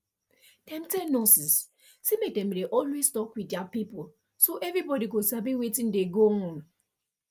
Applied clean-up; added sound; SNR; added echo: neural mask model Resemble Enhance denoiser.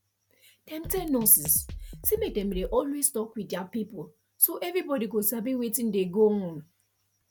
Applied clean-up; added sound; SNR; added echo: none; Drum kit; 12 dB; none.